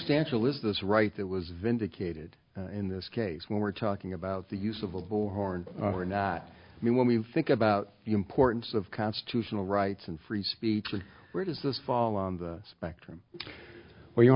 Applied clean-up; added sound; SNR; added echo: none; none; none; none.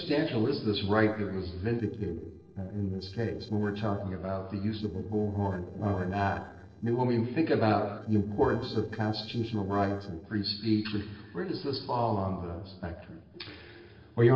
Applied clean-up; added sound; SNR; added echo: neural separator model SepFormer DNS4.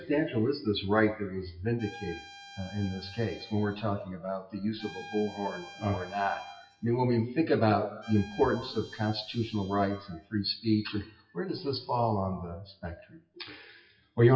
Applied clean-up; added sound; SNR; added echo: classical method WPE with log-MMSE.